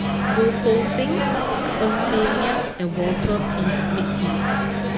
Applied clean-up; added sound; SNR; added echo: none; Microwave oven; -3 dB; none.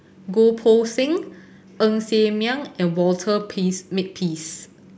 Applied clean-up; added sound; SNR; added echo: none; none; none; none.